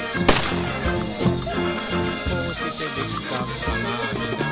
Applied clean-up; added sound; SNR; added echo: none; Gunshot, gunfire + Brass instrument / Percussion; -2 dB; none.